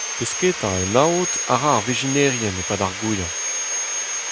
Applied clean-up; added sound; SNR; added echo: none; Sawing; 4 dB; none.